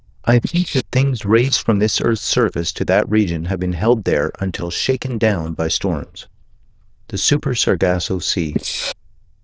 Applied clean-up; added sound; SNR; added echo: neural diffusion model UNIVERSE++.